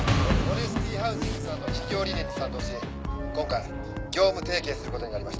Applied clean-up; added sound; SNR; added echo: none; Wind instrument, woodwind instrument; 15 dB; none.